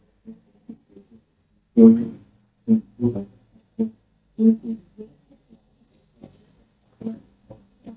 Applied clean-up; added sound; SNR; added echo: neural mask model DeepFilterNet 3.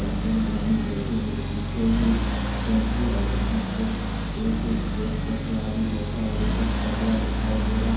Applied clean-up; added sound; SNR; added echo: none; Accelerating, revving, vroom; -2 dB; reverberation time 0.9 s.